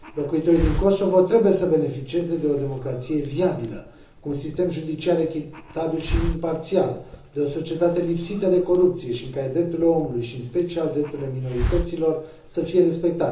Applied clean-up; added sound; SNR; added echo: none; Hiss; 10 dB; reverberation time 0.6 s.